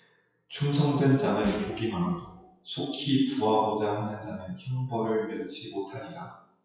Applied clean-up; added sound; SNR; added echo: classical method WPE with log-MMSE.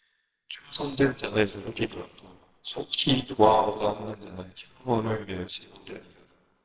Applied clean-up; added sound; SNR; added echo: neural separator model SepFormer WHAMR!.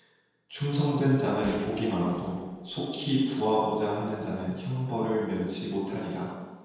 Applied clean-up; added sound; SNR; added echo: none; Gunshot, gunfire; 18 dB; reverberation time 1.2 s.